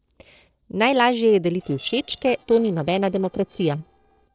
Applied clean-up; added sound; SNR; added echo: neural separator model SepFormer DNS4.